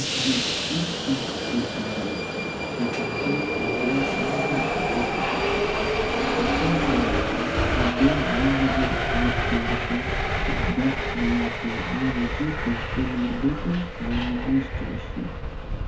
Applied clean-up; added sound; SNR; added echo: none; Subway, metro, underground; -2 dB; reverberation time 0.3 s.